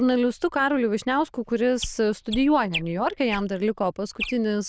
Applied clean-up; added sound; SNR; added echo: neural diffusion model UNIVERSE++.